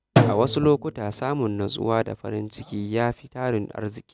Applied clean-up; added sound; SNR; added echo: none; Drum; 1 dB; none.